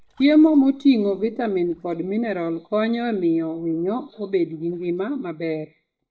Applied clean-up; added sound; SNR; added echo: neural mask model DeepFilterNet 3.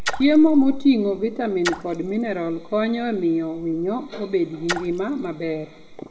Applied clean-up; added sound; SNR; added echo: none; Splash, splatter; 12 dB; reverberation time 0.7 s.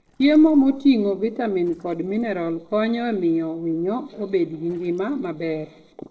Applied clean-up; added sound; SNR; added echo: neural separator model SepFormer DNS4.